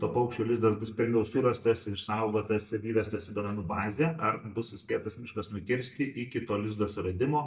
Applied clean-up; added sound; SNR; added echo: neural mask model DeepFilterNet 3.